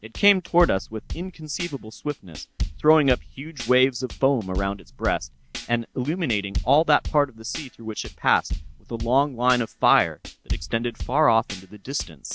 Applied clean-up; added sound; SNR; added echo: none; Drum / Drum kit; 10 dB; none.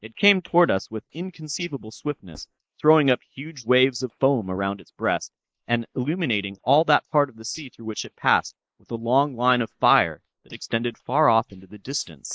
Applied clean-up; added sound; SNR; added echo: neural mask model Resemble Enhance denoiser.